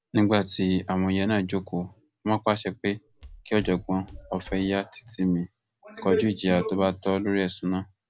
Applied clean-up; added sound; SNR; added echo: none; Walk, footsteps; 20 dB; none.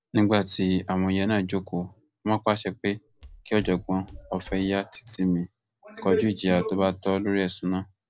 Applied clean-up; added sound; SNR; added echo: neural separator model SepFormer DNS4.